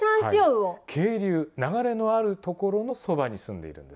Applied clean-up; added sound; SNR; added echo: none; none; none; none.